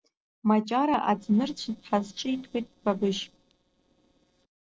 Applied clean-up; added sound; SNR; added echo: neural separator model SepFormer DNS4.